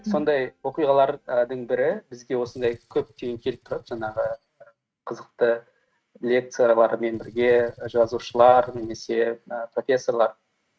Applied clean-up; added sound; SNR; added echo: neural mask model RNNoise.